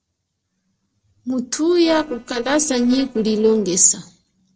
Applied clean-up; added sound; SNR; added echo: neural separator model SepFormer DNS4.